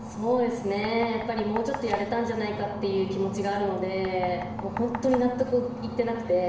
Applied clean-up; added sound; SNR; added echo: none; Knock; 15 dB; reverberation time 0.7 s.